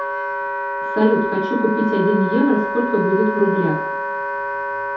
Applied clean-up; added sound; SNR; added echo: none; Wind instrument, woodwind instrument; 4 dB; reverberation time 0.6 s.